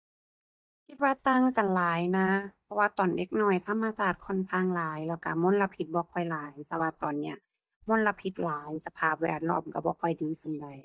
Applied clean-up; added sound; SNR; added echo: neural mask model DeepFilterNet 3.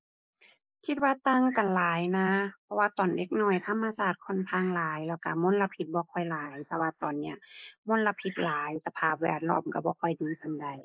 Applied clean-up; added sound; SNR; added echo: neural mask model Resemble Enhance denoiser.